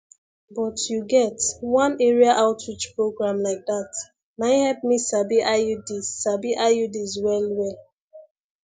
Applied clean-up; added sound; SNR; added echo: none; none; none; none.